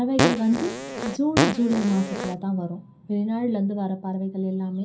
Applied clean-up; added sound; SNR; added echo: none; Fart; 0 dB; reverberation time 0.3 s.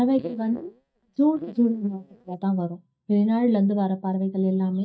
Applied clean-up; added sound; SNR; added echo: neural mask model DeepFilterNet 3.